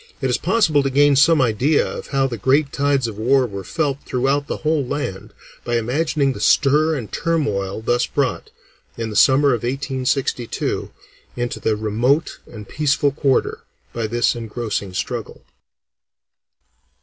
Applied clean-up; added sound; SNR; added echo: none; none; none; none.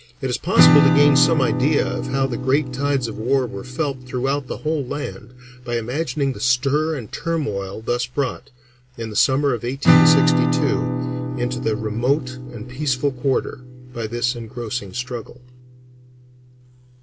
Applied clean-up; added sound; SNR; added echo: none; Acoustic guitar / Strum; 1 dB; none.